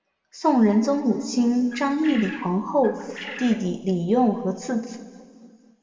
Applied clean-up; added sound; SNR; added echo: none; Bird; 16 dB; reverberation time 2.0 s.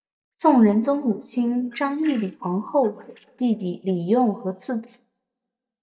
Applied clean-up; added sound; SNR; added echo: neural mask model DeepFilterNet 3.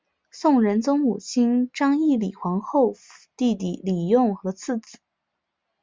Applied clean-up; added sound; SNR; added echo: none; none; none; none.